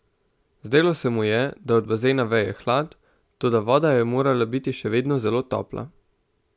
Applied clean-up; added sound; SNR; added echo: none; none; none; none.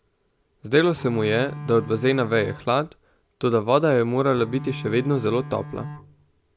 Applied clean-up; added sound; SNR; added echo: none; Bowed string instrument; 13 dB; none.